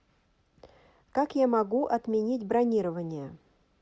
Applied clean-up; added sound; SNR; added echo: none; none; none; none.